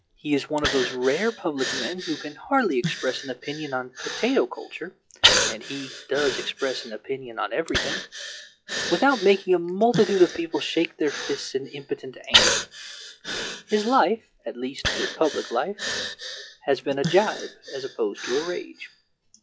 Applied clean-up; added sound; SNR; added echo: classical method log-MMSE.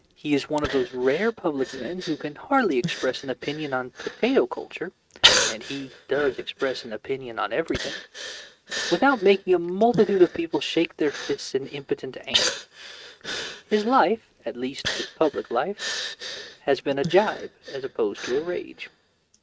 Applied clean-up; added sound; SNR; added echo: neural mask model RNNoise.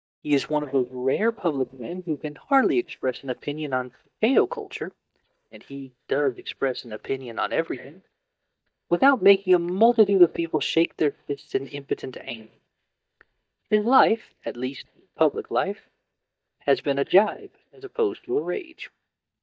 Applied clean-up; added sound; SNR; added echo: neural mask model DeepFilterNet 3.